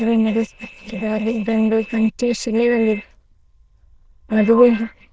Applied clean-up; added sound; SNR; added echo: neural diffusion model UNIVERSE++.